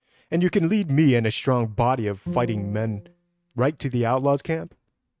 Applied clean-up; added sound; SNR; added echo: neural mask model RNNoise.